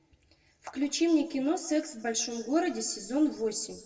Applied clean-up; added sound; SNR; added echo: none; none; none; reverberation time 0.9 s.